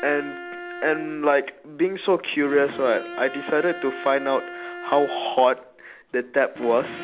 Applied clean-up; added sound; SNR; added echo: none; Bowed string instrument; 13 dB; none.